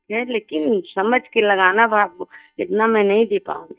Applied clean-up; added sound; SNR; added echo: neural mask model DeepFilterNet 3.